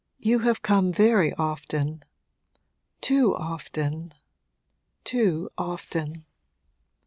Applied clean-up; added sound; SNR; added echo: none; none; none; none.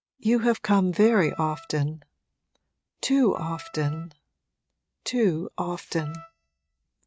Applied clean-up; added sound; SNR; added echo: neural mask model RNNoise.